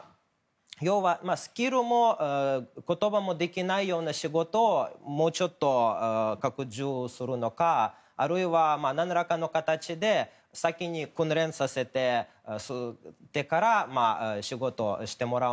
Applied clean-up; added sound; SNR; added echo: none; none; none; none.